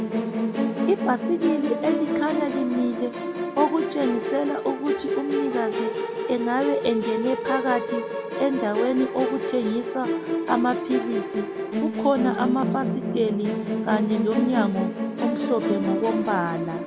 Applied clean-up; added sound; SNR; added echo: none; Musical instrument; 1 dB; none.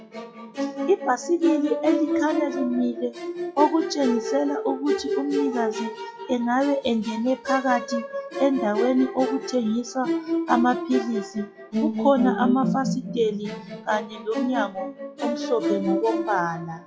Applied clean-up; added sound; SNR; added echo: classical method log-MMSE.